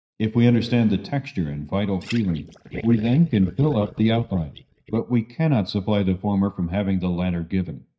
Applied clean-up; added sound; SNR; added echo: neural mask model DeepFilterNet 3.